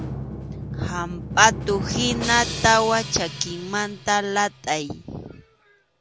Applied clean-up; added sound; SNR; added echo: none; Drum; 9 dB; none.